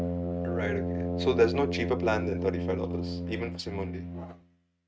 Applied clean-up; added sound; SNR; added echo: neural mask model RNNoise.